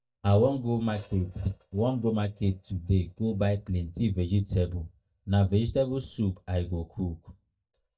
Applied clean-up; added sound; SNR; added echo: neural mask model DeepFilterNet 3.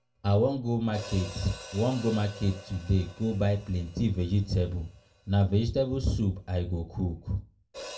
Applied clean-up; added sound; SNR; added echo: none; Hi-hat; 19 dB; reverberation time 0.2 s.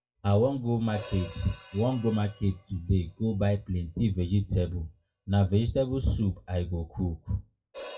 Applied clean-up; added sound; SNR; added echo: classical method WPE with log-MMSE.